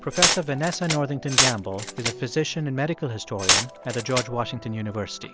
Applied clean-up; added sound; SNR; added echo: none; Glass; -3 dB; none.